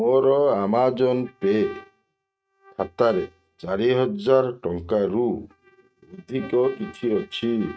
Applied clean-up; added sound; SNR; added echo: neural mask model RNNoise.